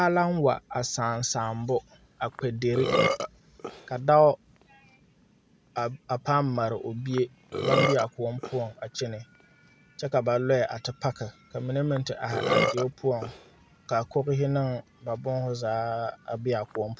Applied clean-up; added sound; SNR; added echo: none; Burping, eructation; 6 dB; none.